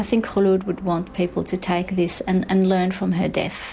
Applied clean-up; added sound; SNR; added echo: none; none; none; none.